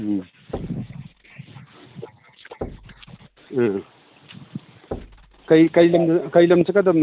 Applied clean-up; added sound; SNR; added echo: none; Knock; 19 dB; none.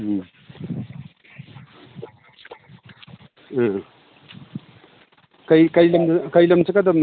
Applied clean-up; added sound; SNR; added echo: none; none; none; none.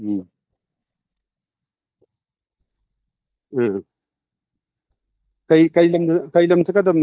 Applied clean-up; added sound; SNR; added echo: neural mask model DeepFilterNet 3.